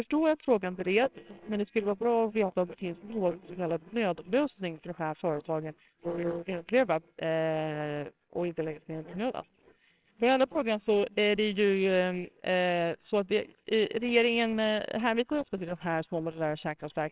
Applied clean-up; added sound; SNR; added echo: neural separator model SepFormer WHAMR!.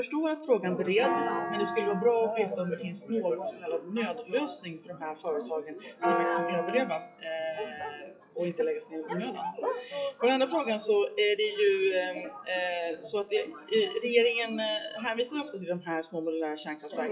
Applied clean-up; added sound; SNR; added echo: classical method WPE with log-MMSE.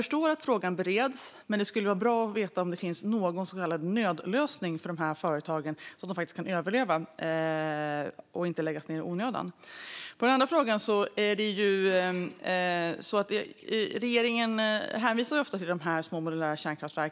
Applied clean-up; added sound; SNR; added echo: none; none; none; none.